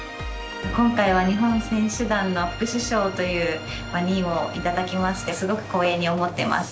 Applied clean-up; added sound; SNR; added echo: none; none; none; none.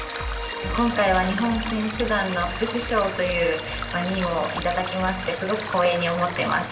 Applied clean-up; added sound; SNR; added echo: none; Stream; 7 dB; reverberation time 2.1 s.